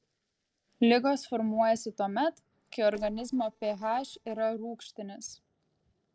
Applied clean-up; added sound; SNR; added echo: neural separator model SepFormer DNS4.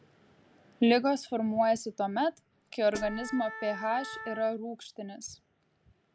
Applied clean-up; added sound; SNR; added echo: none; Hi-hat + Wind instrument, woodwind instrument; 12 dB; none.